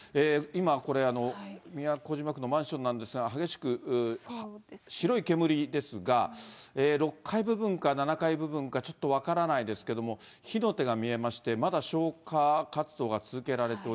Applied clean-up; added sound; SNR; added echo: none; none; none; none.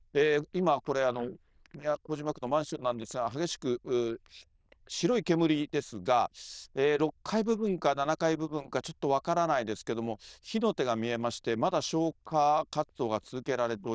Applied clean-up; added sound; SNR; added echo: neural diffusion model UNIVERSE++.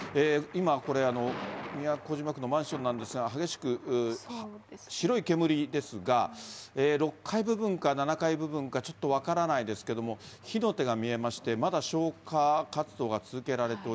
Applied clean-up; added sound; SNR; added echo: none; Thunder; 19 dB; none.